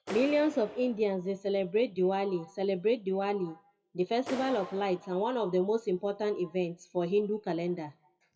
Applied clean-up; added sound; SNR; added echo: classical method WPE with log-MMSE.